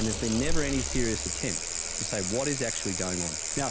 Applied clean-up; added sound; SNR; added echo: none; Bicycle; -1 dB; none.